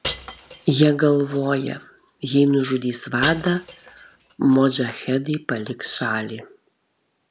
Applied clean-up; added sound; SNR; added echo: none; Shatter / Crushing; 13 dB; none.